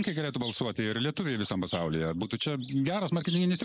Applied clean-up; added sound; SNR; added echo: neural mask model Resemble Enhance denoiser.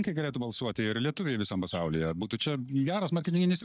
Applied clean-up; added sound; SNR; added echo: neural mask model DeepFilterNet 3.